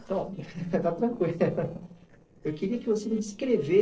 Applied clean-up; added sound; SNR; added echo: neural separator model SepFormer DNS4.